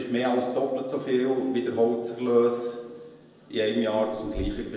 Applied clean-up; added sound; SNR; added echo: none; Toilet flush; 18 dB; reverberation time 1.0 s.